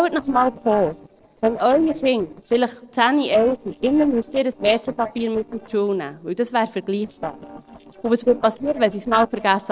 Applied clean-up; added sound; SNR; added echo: neural separator model SepFormer DNS4.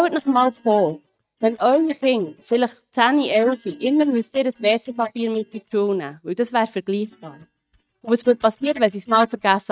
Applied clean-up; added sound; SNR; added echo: neural mask model DeepFilterNet 3.